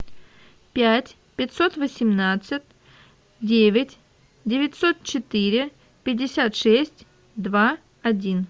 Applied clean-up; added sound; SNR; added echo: none; none; none; none.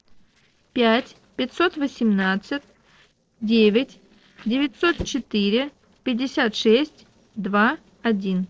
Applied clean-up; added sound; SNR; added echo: neural separator model SepFormer DNS4.